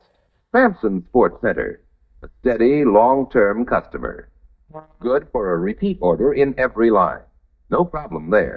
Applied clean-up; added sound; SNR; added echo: neural mask model DeepFilterNet 3.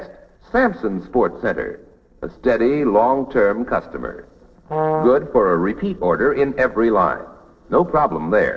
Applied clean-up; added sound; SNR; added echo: neural separator model SepFormer DNS4.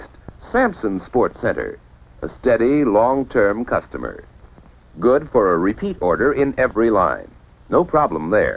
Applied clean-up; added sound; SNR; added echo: none; none; none; none.